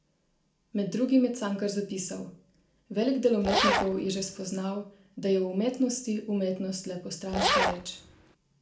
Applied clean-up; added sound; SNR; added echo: none; Zipper (clothing); -1 dB; reverberation time 0.4 s.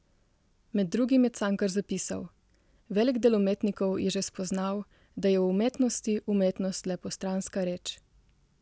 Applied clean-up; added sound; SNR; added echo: none; none; none; none.